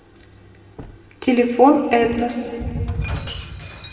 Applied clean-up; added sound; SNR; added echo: none; Shatter; 19 dB; reverberation time 2.2 s.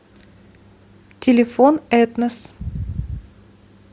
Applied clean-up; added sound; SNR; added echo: none; none; none; none.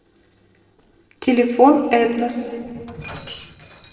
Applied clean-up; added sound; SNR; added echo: neural separator model SepFormer DNS4.